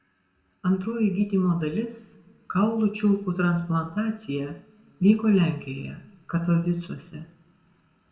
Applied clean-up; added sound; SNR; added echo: none; none; none; reverberation time 0.8 s.